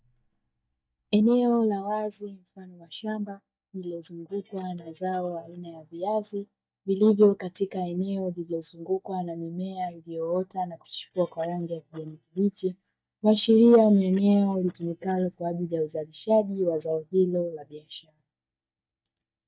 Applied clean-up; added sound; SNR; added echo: neural mask model DeepFilterNet 3.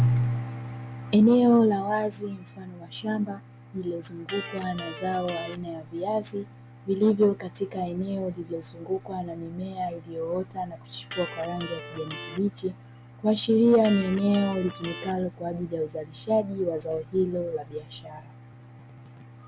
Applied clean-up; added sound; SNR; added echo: none; Electric guitar; 14 dB; none.